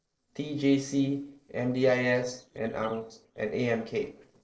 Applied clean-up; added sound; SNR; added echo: neural separator model SepFormer DNS4.